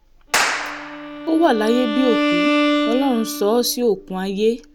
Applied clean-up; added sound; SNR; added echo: none; Bowed string instrument + Clapping; 2 dB; none.